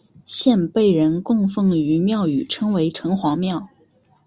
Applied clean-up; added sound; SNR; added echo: none; none; none; none.